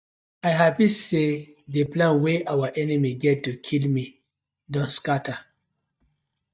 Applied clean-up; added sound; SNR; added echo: neural mask model DeepFilterNet 3.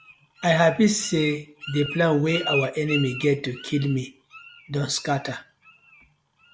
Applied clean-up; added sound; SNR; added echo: none; Bird; 13 dB; none.